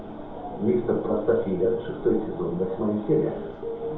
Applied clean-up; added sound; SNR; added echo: none; Subway, metro, underground; 16 dB; reverberation time 2.6 s.